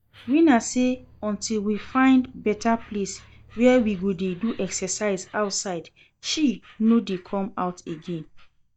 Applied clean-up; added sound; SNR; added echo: neural mask model DeepFilterNet 3.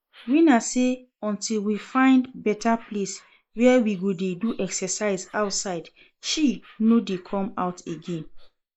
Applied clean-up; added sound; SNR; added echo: neural mask model Resemble Enhance denoiser.